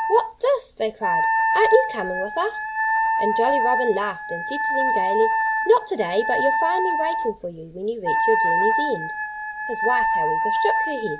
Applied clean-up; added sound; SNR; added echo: none; Wind instrument, woodwind instrument; -2 dB; none.